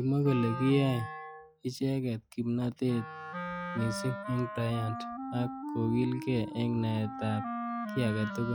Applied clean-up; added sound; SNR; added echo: classical method log-MMSE.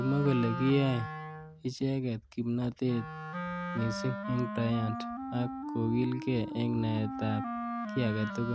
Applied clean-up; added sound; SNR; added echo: none; Wind instrument, woodwind instrument; 7 dB; none.